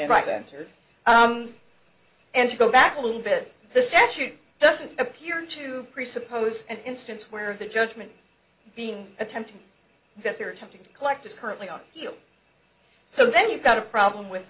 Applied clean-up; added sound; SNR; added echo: none; none; none; none.